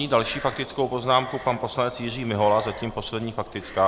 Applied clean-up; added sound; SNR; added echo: none; Crow; 19 dB; none.